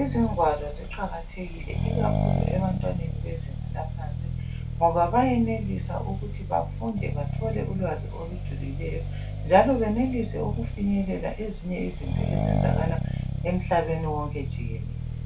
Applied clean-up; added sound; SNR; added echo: none; Accelerating, revving, vroom; 1 dB; reverberation time 0.2 s.